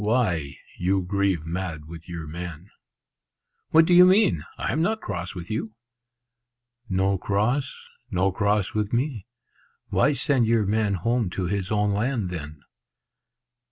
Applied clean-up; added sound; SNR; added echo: none; none; none; none.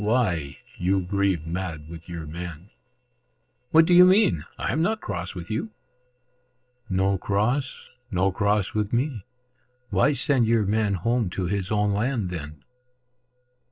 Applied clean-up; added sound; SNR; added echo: neural separator model SepFormer DNS4.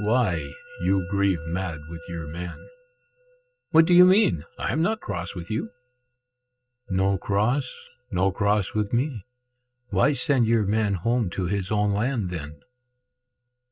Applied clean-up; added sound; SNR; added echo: neural mask model RNNoise.